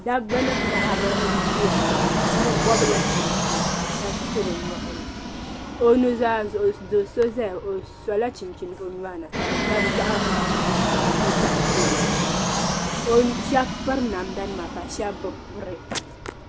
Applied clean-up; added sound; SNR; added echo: none; Fixed-wing aircraft, airplane; -1 dB; none.